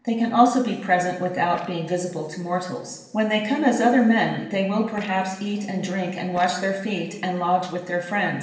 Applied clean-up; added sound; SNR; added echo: neural separator model SepFormer DNS4.